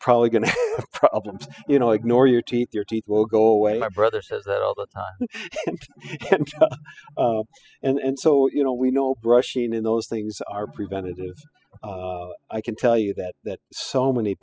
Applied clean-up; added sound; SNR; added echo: classical method spectral subtraction.